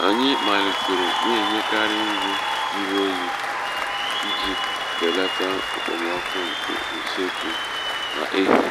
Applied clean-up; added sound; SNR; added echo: none; Applause / Cheering; -1 dB; none.